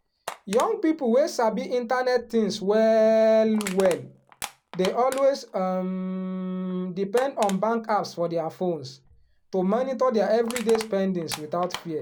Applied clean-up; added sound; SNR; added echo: none; Crushing; 18 dB; none.